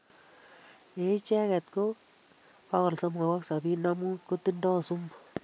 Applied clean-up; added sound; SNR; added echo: none; none; none; none.